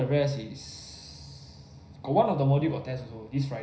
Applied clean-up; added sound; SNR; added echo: none; none; none; reverberation time 0.5 s.